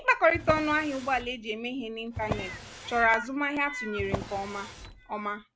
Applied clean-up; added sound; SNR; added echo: none; Meow + Drawer open or close; 10 dB; none.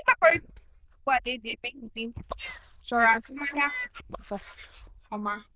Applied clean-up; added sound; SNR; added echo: neural diffusion model UNIVERSE++.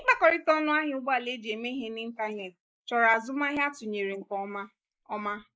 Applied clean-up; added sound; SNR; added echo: neural mask model Resemble Enhance denoiser.